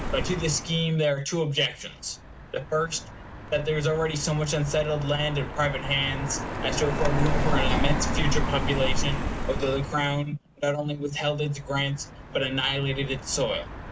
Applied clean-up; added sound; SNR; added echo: none; Car passing by; 2 dB; none.